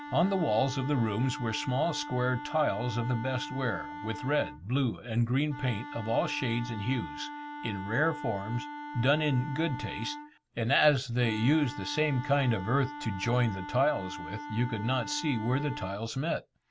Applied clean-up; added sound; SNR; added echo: none; Wind instrument, woodwind instrument; 11 dB; none.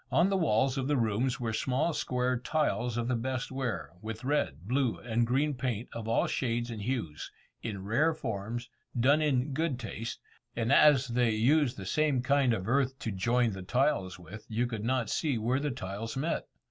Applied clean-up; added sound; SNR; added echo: none; none; none; none.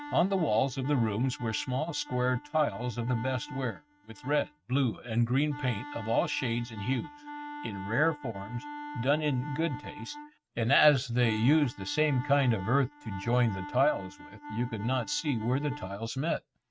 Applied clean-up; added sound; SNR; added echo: neural mask model RNNoise.